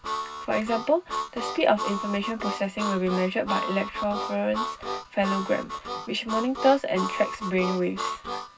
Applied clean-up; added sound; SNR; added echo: none; Harmonica; 6 dB; reverberation time 0.4 s.